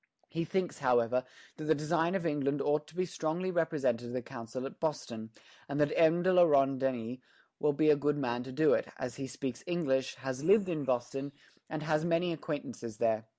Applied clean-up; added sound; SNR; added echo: neural mask model Resemble Enhance denoiser.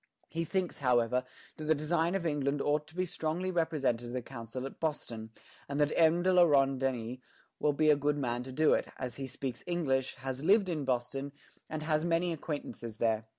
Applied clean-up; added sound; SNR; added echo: none; none; none; none.